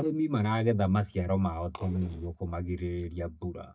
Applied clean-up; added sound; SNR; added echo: neural mask model DeepFilterNet 3.